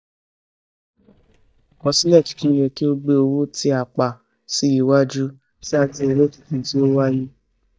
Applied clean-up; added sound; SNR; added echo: neural mask model DeepFilterNet 3.